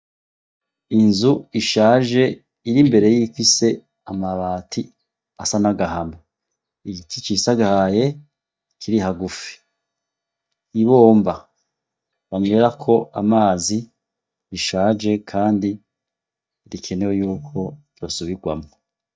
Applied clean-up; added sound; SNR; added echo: neural mask model DeepFilterNet 3.